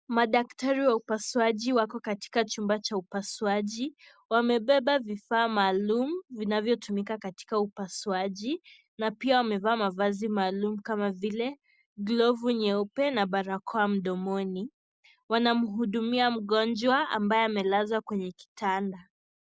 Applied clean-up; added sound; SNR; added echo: none; none; none; none.